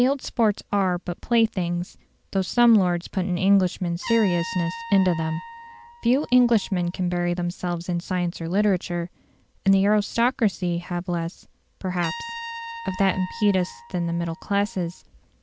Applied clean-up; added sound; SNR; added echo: none; Trumpet; 17 dB; none.